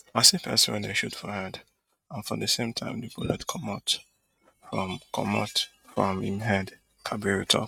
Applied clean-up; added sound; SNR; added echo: neural mask model RNNoise.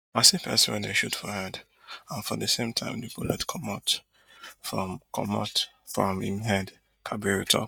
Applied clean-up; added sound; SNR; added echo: neural mask model DeepFilterNet 3.